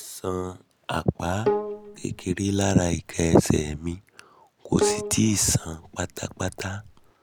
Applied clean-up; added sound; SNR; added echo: none; Bowed string instrument; 6 dB; none.